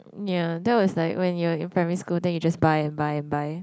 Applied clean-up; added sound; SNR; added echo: none; none; none; none.